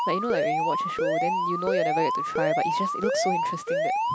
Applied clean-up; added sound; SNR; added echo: none; Alarm; -5 dB; none.